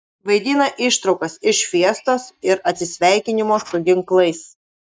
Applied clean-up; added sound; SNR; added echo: neural mask model DeepFilterNet 3.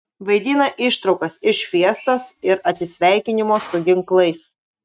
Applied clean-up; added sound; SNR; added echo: neural mask model RNNoise.